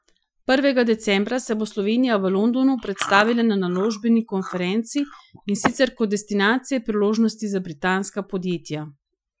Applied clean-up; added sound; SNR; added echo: classical method Wiener filter.